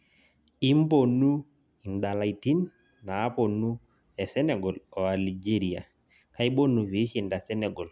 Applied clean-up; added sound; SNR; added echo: none; none; none; none.